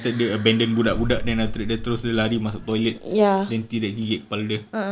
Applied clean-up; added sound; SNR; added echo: none; Boom; 9 dB; none.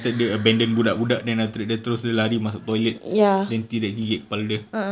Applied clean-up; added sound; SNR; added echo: none; none; none; none.